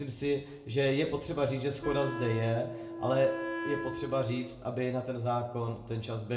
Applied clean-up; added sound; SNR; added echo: none; Wind instrument, woodwind instrument; 7 dB; reverberation time 0.4 s.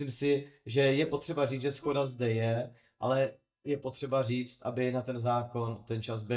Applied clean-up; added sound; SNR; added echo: neural mask model DeepFilterNet 3.